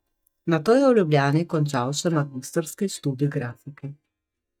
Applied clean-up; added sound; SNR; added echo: neural mask model DeepFilterNet 3.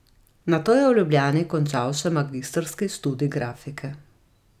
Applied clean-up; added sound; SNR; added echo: none; none; none; none.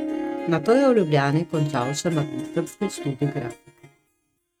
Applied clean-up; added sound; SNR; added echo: neural mask model RNNoise.